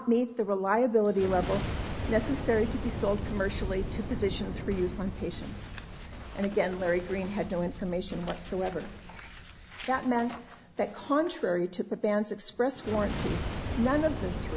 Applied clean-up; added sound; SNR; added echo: none; Boom; 7 dB; none.